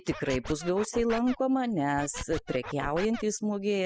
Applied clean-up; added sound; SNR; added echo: classical method spectral subtraction.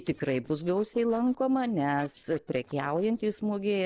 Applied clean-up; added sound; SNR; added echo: neural separator model SepFormer DNS4.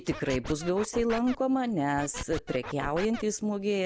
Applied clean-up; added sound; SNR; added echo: none; Scratching (performance technique); 10 dB; none.